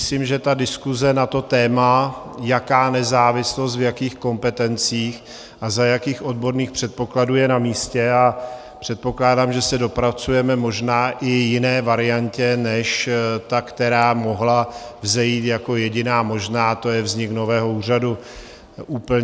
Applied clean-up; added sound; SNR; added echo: none; none; none; none.